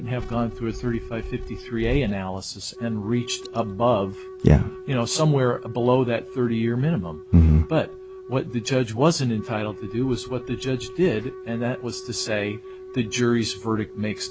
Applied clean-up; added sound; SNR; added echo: none; Wind instrument, woodwind instrument; 15 dB; none.